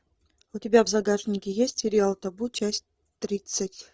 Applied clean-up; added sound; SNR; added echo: none; none; none; none.